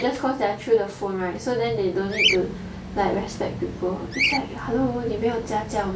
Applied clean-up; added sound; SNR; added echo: none; Bird vocalization, bird call, bird song; 7 dB; none.